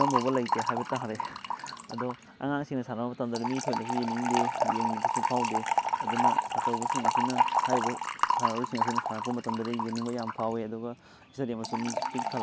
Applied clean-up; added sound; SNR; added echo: none; Fill (with liquid) / Trickle, dribble; -2 dB; none.